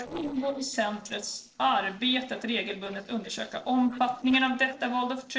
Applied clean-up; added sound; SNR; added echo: neural separator model SepFormer DNS4.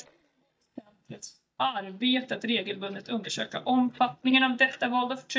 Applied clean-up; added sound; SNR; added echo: neural mask model DeepFilterNet 3.